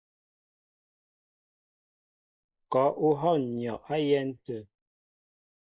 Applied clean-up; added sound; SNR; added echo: neural mask model Resemble Enhance denoiser.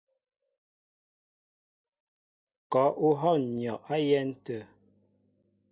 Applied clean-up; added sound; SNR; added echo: none; none; none; none.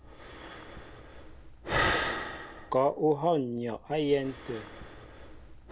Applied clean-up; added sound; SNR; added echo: none; Breathing; 5 dB; none.